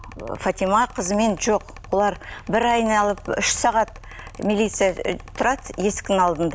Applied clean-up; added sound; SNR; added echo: none; Mechanical fan; 18 dB; none.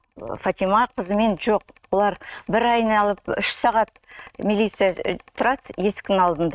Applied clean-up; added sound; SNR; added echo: neural mask model RNNoise.